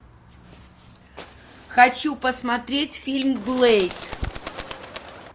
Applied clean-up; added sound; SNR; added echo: none; Bird; 13 dB; none.